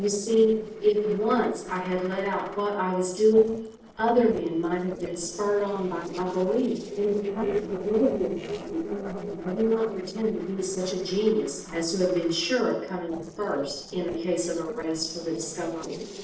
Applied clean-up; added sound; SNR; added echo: neural separator model SepFormer DNS4.